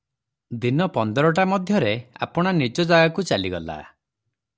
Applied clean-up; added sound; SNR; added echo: none; none; none; none.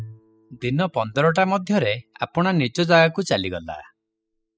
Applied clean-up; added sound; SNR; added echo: classical method spectral subtraction.